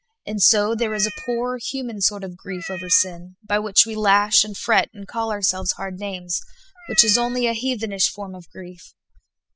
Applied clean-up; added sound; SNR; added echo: classical method spectral subtraction.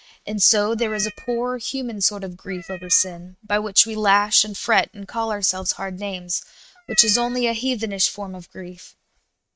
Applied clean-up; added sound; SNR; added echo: neural mask model RNNoise.